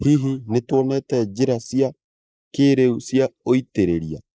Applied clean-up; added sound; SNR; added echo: neural mask model Resemble Enhance denoiser.